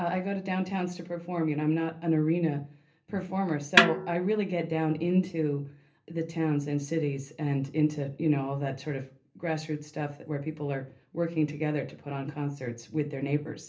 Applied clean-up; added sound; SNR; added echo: none; Snare drum; -1 dB; reverberation time 0.3 s.